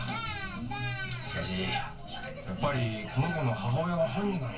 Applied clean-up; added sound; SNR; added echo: none; none; none; reverberation time 0.1 s.